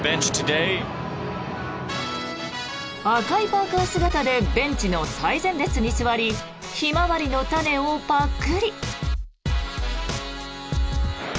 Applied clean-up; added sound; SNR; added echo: none; none; none; none.